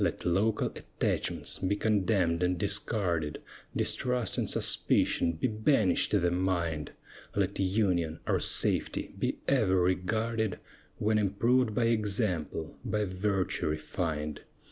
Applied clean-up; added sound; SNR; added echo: none; none; none; none.